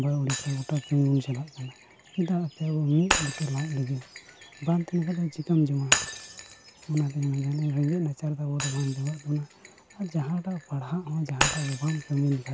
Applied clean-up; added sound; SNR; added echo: none; Shatter; 8 dB; none.